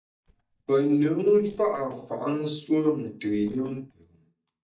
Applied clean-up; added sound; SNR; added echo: neural mask model DeepFilterNet 3.